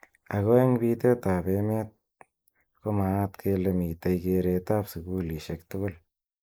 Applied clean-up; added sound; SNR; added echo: neural mask model Resemble Enhance denoiser.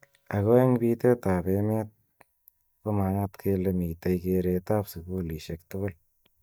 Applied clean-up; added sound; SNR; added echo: neural mask model DeepFilterNet 3.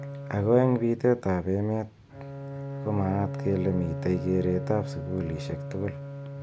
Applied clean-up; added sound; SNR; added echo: none; Bowed string instrument; 8 dB; none.